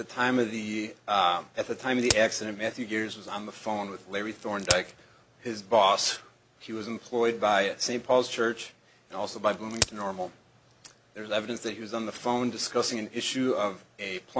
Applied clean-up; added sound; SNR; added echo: none; Crack; 7 dB; none.